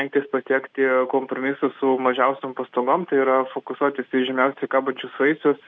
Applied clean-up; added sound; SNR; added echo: none; none; none; none.